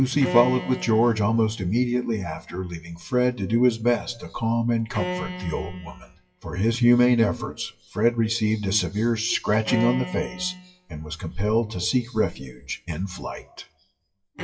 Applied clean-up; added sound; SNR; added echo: classical method WPE with log-MMSE.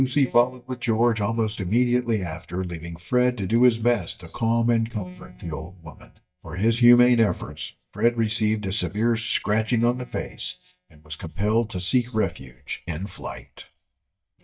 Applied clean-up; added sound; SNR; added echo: neural mask model DeepFilterNet 3.